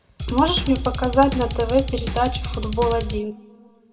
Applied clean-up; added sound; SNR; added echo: none; Drum kit; 4 dB; reverberation time 1.3 s.